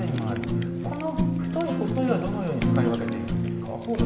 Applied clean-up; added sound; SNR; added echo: none; Fire; -3 dB; reverberation time 2.4 s.